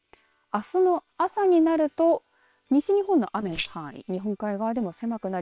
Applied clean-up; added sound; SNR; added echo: neural separator model SepFormer WHAM!.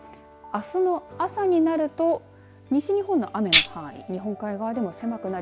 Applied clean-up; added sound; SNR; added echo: none; Tambourine; -2 dB; none.